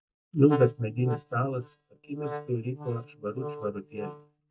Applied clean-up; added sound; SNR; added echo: neural mask model DeepFilterNet 3.